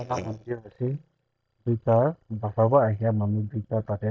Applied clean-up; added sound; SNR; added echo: neural mask model DeepFilterNet 3.